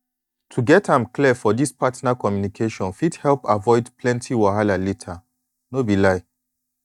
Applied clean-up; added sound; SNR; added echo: neural mask model DeepFilterNet 3.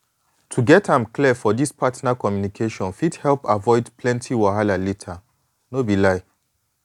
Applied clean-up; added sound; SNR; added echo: none; none; none; none.